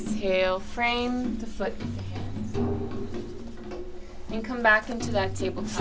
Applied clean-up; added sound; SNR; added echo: none; Wind / Bird / Insect; 19 dB; none.